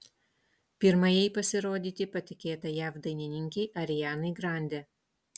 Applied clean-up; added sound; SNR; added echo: none; none; none; none.